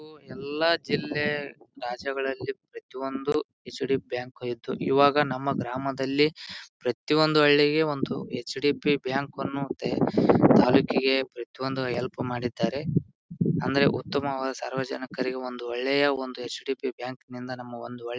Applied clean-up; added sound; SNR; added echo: none; none; none; none.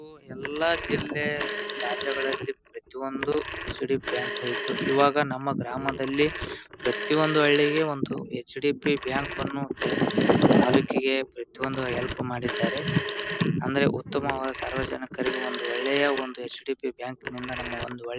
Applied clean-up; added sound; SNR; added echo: none; Telephone; 6 dB; none.